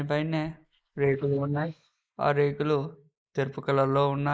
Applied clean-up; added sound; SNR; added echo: neural mask model Resemble Enhance denoiser.